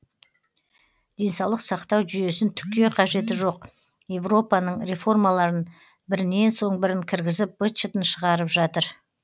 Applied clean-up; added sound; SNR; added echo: none; none; none; none.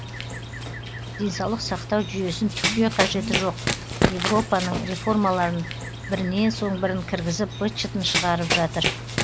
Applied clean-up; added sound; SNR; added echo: none; Run; 3 dB; none.